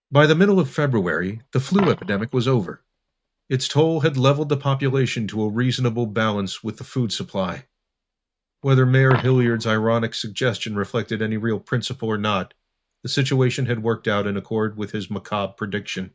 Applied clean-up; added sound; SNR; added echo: neural mask model RNNoise.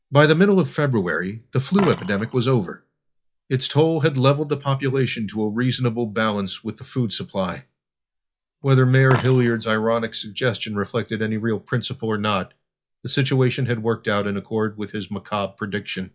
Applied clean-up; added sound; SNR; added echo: classical method log-MMSE.